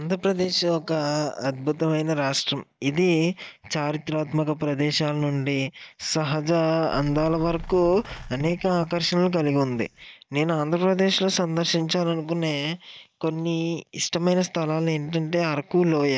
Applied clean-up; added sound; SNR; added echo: neural mask model DeepFilterNet 3.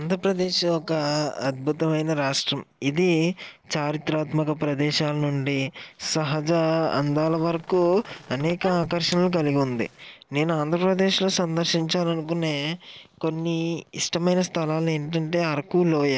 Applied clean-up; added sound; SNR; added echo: neural separator model SepFormer DNS4.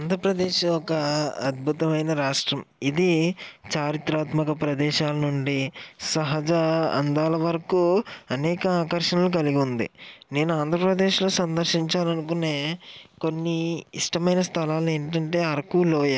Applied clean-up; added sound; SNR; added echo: none; none; none; none.